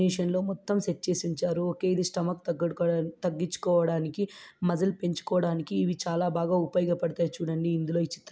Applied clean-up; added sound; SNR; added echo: none; none; none; none.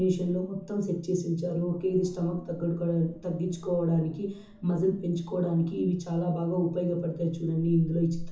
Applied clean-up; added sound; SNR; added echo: none; Wind; 19 dB; reverberation time 0.6 s.